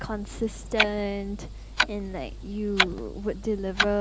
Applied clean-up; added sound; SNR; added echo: none; Clock; 0 dB; none.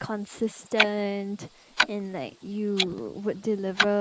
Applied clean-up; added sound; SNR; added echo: neural mask model Resemble Enhance denoiser.